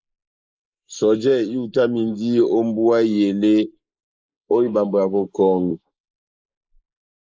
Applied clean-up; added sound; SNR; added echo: neural mask model Resemble Enhance denoiser.